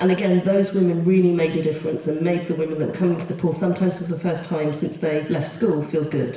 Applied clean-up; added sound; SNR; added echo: none; none; none; reverberation time 1.0 s.